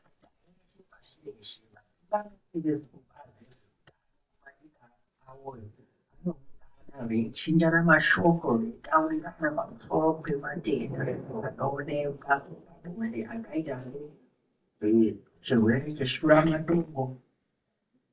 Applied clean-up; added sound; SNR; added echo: neural mask model DeepFilterNet 3.